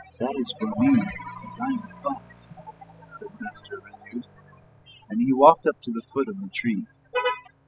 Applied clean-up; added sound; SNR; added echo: classical method spectral subtraction.